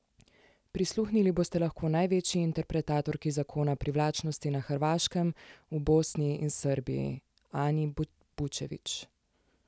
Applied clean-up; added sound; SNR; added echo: none; none; none; none.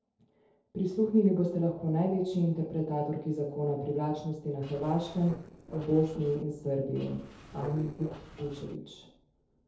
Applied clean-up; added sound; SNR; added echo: neural separator model SepFormer DNS4.